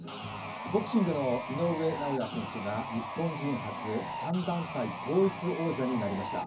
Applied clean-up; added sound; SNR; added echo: none; Sawing; 7 dB; reverberation time 0.4 s.